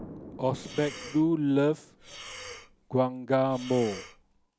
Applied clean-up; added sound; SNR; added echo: none; Explosion + Breathing; 16 dB; none.